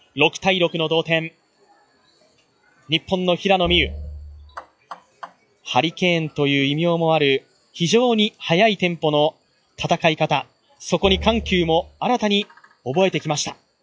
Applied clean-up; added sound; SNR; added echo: classical method log-MMSE.